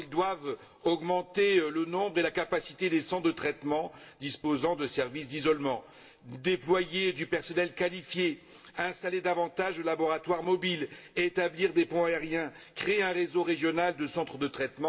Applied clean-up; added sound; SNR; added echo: none; none; none; reverberation time 0.3 s.